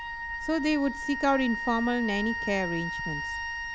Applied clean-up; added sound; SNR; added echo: none; Wind instrument, woodwind instrument; 5 dB; none.